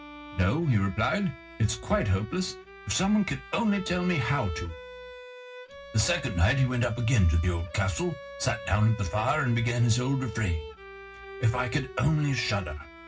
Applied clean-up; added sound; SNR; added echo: none; Bowed string instrument; 16 dB; reverberation time 0.4 s.